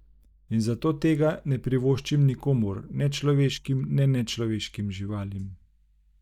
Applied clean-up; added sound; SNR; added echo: neural mask model DeepFilterNet 3.